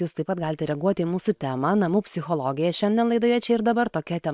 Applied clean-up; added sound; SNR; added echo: neural separator model SepFormer WHAM!.